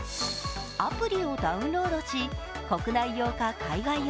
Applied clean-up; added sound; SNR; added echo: none; none; none; none.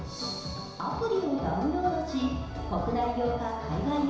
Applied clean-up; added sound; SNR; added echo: none; Motorcycle / Engine; 18 dB; reverberation time 1.0 s.